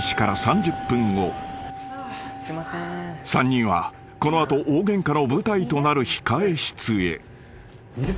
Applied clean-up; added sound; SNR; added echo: none; Musical instrument; 14 dB; none.